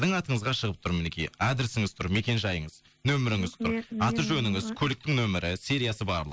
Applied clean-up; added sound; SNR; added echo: none; none; none; none.